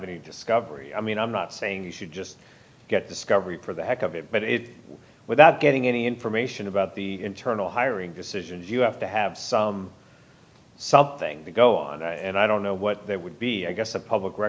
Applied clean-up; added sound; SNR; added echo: none; none; none; none.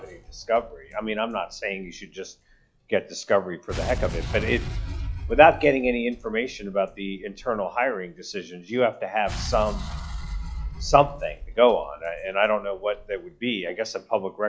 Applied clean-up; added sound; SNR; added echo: classical method log-MMSE.